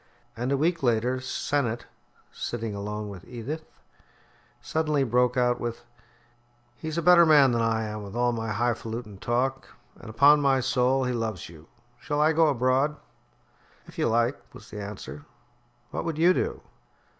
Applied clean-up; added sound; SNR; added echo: none; none; none; none.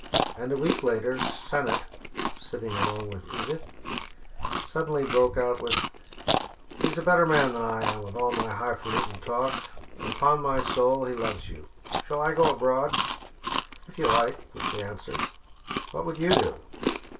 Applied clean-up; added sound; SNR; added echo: none; Chewing, mastication; 2 dB; reverberation time 0.2 s.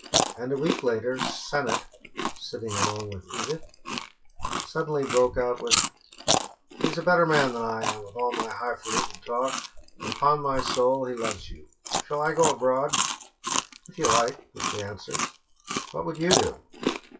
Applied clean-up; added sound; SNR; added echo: classical method WPE with log-MMSE.